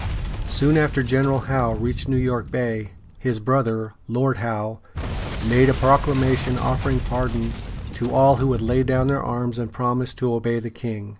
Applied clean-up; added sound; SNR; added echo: none; Boom; 8 dB; none.